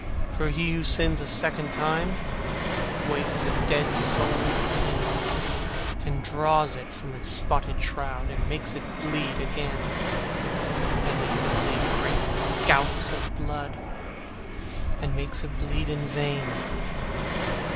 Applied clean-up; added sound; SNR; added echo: none; Fixed-wing aircraft, airplane; -3 dB; none.